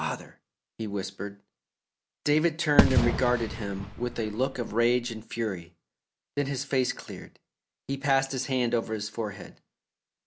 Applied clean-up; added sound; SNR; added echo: none; Fireworks; -2 dB; none.